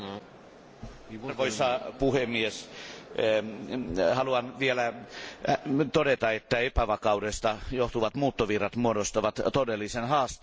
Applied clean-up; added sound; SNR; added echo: none; none; none; none.